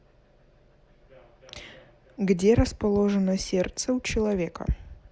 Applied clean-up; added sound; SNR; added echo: none; none; none; none.